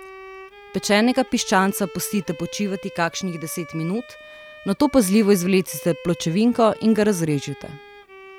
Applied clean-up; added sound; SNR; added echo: none; Bowed string instrument; 19 dB; none.